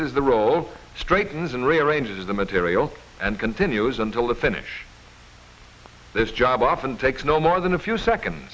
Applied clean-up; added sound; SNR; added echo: none; none; none; none.